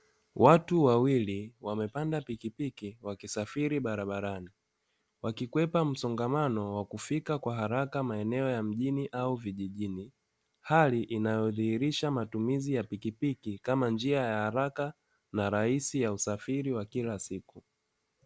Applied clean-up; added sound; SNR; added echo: none; none; none; none.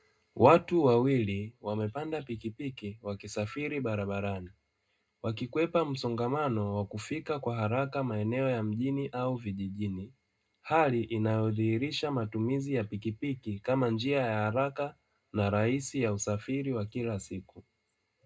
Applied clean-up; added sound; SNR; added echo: none; none; none; reverberation time 0.2 s.